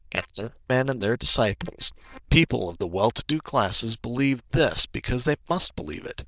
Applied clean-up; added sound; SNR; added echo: neural diffusion model UNIVERSE++.